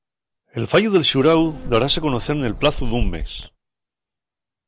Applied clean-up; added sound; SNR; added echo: none; Insect; 5 dB; none.